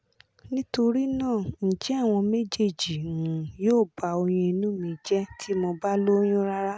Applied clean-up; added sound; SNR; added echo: none; none; none; none.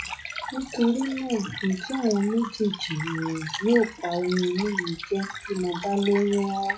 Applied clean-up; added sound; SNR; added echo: classical method WPE with log-MMSE.